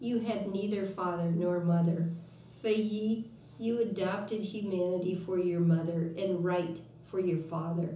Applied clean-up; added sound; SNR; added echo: none; none; none; reverberation time 0.7 s.